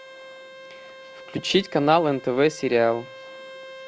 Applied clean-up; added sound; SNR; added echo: none; Bowed string instrument; 18 dB; none.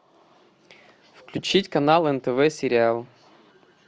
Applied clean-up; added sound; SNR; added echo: none; none; none; none.